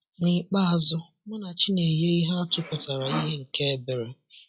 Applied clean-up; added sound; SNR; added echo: classical method log-MMSE.